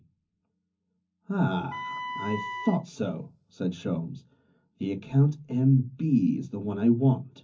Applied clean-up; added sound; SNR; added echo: none; Wind instrument, woodwind instrument; 10 dB; reverberation time 0.3 s.